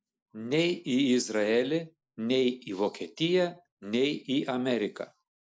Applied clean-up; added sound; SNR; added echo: neural mask model Resemble Enhance denoiser.